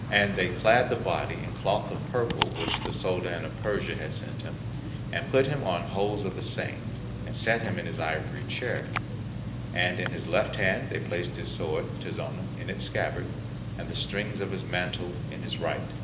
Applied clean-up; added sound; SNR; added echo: none; Tick-tock; 3 dB; reverberation time 0.8 s.